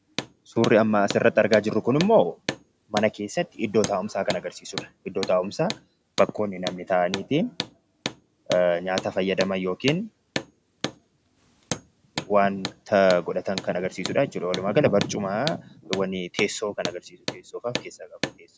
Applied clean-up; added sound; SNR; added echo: none; Hammer; 11 dB; none.